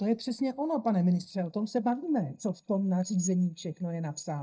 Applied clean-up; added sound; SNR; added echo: neural mask model DeepFilterNet 3.